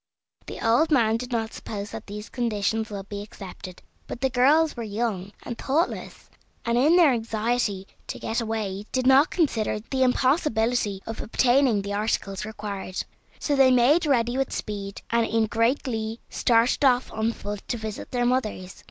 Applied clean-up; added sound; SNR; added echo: none; none; none; none.